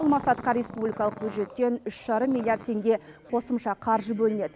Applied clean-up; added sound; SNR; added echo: none; Growling; 17 dB; none.